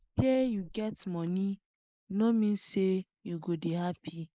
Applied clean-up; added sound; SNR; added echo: neural mask model Resemble Enhance denoiser.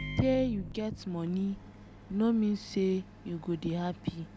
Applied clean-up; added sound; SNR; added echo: none; Microwave oven; 13 dB; none.